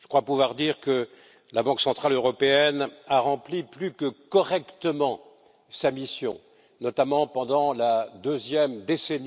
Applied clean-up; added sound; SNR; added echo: none; none; none; none.